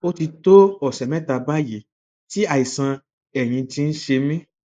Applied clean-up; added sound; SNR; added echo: neural mask model Resemble Enhance denoiser.